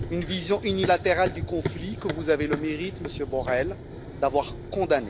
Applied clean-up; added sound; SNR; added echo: none; Run; 8 dB; none.